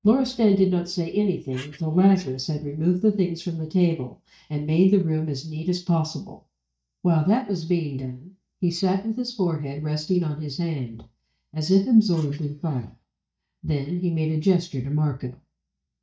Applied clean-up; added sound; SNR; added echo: neural mask model DeepFilterNet 3.